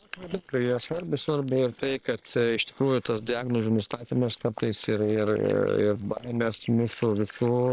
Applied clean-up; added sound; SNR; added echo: neural separator model SepFormer WHAM!.